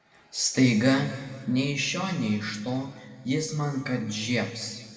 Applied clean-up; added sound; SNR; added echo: none; none; none; reverberation time 1.7 s.